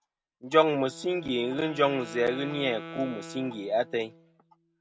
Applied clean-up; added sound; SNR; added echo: none; Wind instrument, woodwind instrument; 15 dB; none.